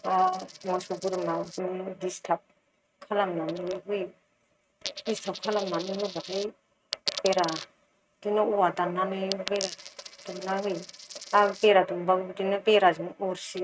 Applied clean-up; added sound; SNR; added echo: neural mask model RNNoise.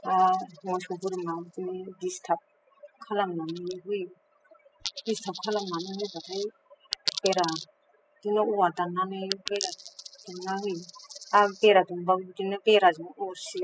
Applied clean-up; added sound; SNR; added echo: classical method spectral subtraction.